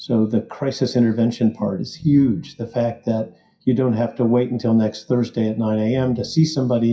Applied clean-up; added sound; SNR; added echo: classical method WPE with log-MMSE.